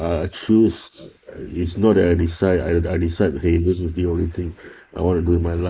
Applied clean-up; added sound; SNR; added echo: neural mask model Resemble Enhance denoiser.